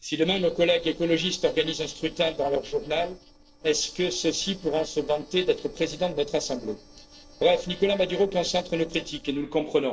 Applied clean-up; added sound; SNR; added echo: neural separator model SepFormer DNS4.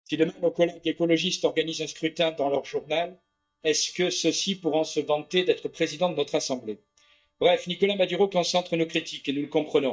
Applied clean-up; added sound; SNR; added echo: neural mask model DeepFilterNet 3.